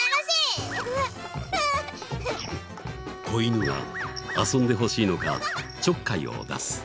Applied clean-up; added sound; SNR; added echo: none; Bowed string instrument; 17 dB; none.